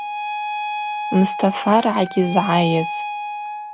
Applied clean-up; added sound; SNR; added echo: none; Wind instrument, woodwind instrument; 6 dB; none.